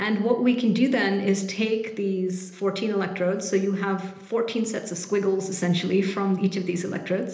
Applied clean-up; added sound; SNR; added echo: none; none; none; reverberation time 1.0 s.